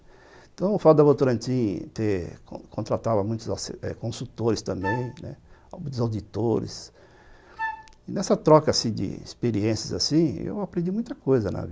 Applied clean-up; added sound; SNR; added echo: none; Wind instrument, woodwind instrument; 10 dB; none.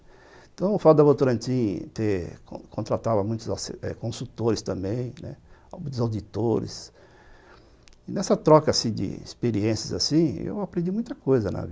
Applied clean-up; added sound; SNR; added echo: none; none; none; none.